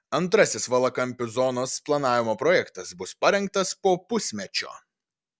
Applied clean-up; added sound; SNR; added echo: none; none; none; none.